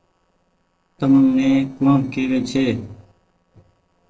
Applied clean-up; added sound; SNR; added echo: neural separator model SepFormer DNS4.